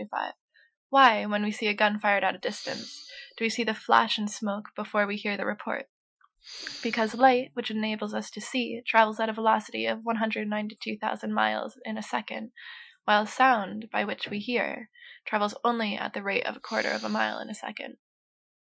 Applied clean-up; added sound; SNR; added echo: classical method Wiener filter.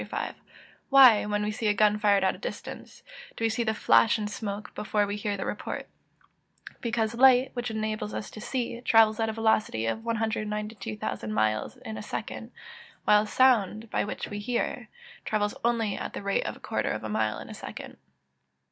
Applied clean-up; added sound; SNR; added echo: none; none; none; none.